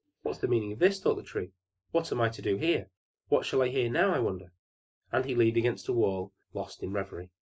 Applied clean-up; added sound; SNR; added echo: neural mask model Resemble Enhance denoiser.